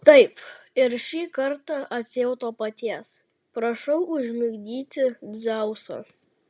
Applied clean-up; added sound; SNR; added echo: none; none; none; none.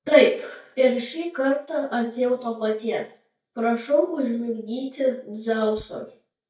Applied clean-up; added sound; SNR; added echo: neural mask model DeepFilterNet 3.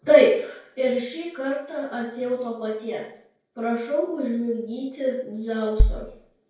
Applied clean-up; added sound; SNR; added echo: neural separator model SepFormer DNS4.